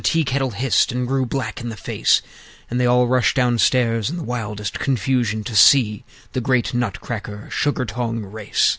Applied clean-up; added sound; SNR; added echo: none; none; none; none.